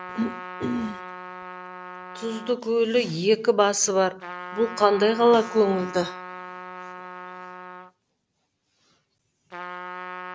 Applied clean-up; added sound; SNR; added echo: none; Trumpet; 13 dB; none.